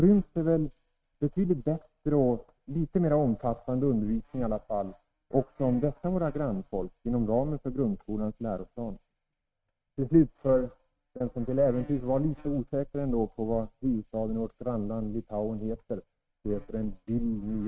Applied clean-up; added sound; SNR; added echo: neural mask model RNNoise.